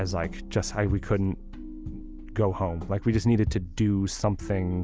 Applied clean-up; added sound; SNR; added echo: none; none; none; none.